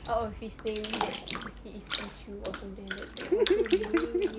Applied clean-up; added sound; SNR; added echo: none; Bathtub (filling or washing); 5 dB; none.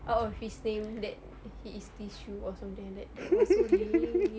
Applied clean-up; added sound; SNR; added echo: none; none; none; none.